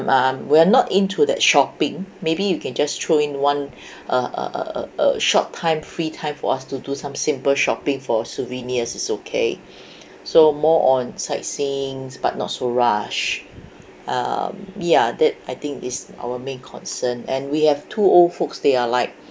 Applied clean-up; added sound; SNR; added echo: none; none; none; none.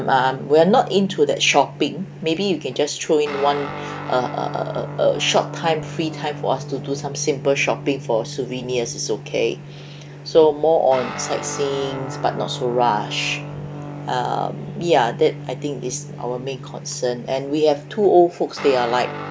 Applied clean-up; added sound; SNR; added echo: none; Guitar; 12 dB; none.